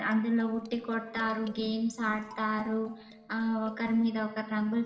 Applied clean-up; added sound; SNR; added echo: neural separator model SepFormer DNS4.